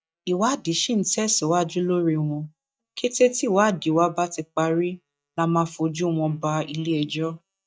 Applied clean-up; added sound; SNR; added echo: neural mask model DeepFilterNet 3.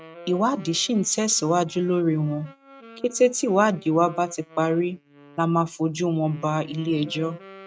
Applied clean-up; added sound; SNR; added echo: neural mask model RNNoise.